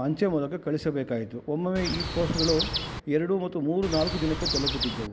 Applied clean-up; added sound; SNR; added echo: none; Chirp, tweet; 3 dB; none.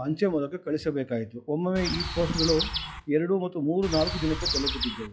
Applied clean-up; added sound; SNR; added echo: classical method log-MMSE.